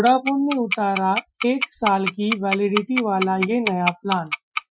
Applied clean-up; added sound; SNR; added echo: classical method Wiener filter.